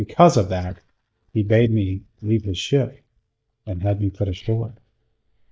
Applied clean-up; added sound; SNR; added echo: neural mask model DeepFilterNet 3.